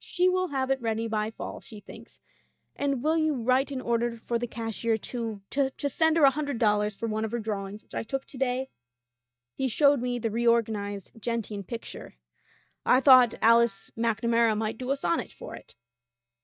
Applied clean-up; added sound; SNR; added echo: neural mask model DeepFilterNet 3.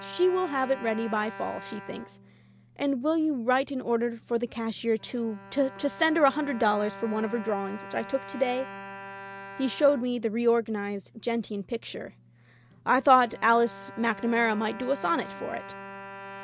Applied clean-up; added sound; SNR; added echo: none; Bowed string instrument; 16 dB; none.